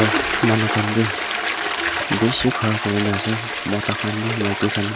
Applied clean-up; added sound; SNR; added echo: none; Toilet flush; 1 dB; none.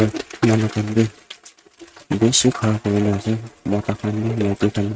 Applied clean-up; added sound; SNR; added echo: neural mask model RNNoise.